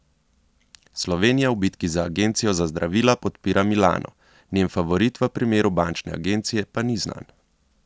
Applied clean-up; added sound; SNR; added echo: none; none; none; none.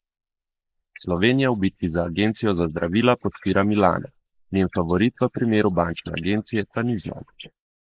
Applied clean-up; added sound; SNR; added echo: neural mask model Resemble Enhance denoiser.